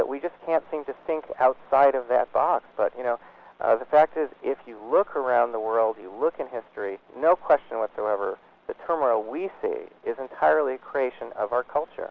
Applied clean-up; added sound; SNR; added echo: none; none; none; none.